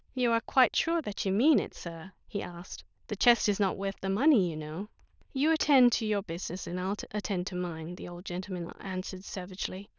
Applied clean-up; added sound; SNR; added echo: neural diffusion model UNIVERSE++.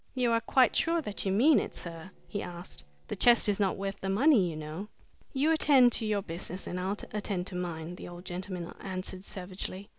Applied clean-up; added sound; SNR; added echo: neural separator model SepFormer DNS4.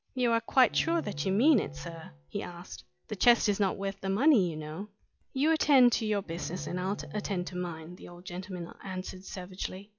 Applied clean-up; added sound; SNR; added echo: classical method log-MMSE.